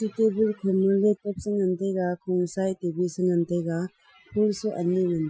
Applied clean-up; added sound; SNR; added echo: classical method Wiener filter.